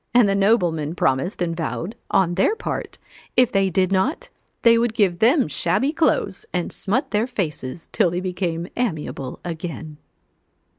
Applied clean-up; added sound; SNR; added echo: none; none; none; none.